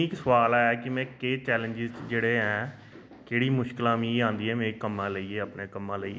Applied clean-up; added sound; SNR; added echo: none; none; none; none.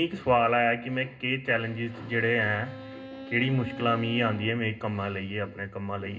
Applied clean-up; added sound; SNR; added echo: none; Bowed string instrument; 16 dB; reverberation time 0.2 s.